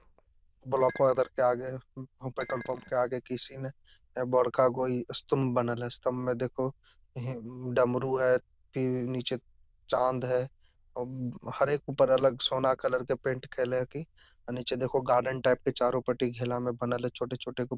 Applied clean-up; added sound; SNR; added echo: neural diffusion model UNIVERSE++.